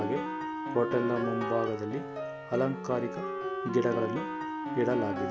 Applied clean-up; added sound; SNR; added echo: none; Piano + Wind instrument, woodwind instrument; 3 dB; none.